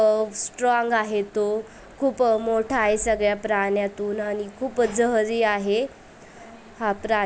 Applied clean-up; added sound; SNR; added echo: none; none; none; none.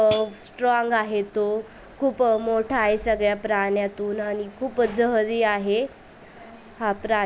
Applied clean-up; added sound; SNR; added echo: none; Hi-hat; 4 dB; none.